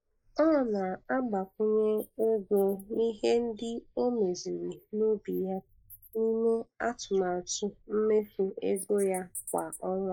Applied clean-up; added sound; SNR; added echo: neural mask model Resemble Enhance denoiser.